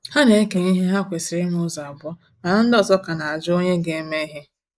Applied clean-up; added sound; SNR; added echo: neural mask model Resemble Enhance denoiser.